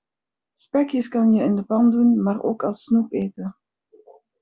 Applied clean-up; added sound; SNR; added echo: none; none; none; none.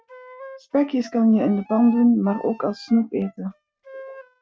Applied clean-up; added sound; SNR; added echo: neural mask model RNNoise.